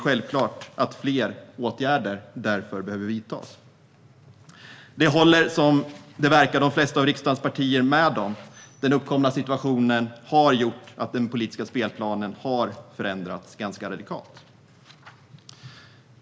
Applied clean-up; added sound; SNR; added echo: none; none; none; none.